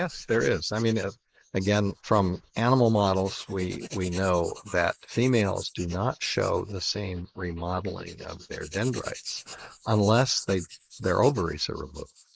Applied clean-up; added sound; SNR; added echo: neural mask model Resemble Enhance denoiser.